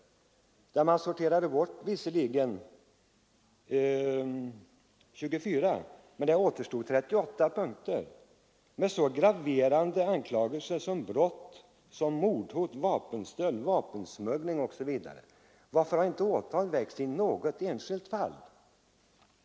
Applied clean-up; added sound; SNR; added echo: none; none; none; none.